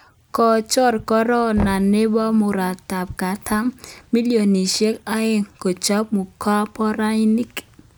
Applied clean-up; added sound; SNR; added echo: none; Knock; 16 dB; none.